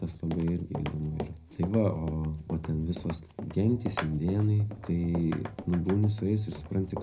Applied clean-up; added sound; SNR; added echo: none; Run; 13 dB; reverberation time 0.4 s.